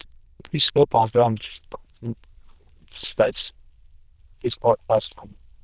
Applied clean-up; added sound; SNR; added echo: neural diffusion model UNIVERSE++.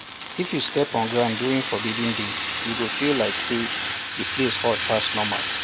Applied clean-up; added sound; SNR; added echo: none; Fire; 3 dB; none.